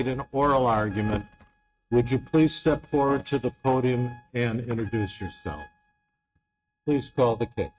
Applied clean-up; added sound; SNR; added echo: neural mask model RNNoise.